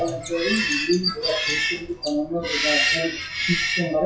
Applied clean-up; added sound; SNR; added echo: classical method WPE with log-MMSE.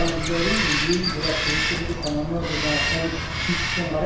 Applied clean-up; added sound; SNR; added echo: none; Bird vocalization, bird call, bird song; -2 dB; reverberation time 0.7 s.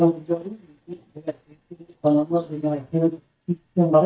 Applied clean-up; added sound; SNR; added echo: neural mask model DeepFilterNet 3.